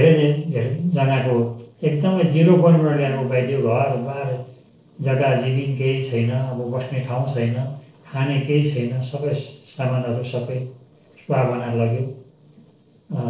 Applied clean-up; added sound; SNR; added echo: neural separator model SepFormer DNS4.